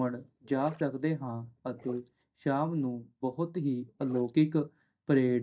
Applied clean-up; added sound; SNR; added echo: neural mask model DeepFilterNet 3.